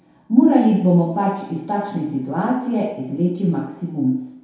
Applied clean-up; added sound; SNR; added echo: none; none; none; reverberation time 0.8 s.